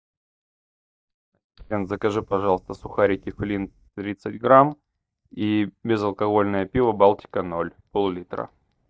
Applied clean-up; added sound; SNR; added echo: neural mask model DeepFilterNet 3.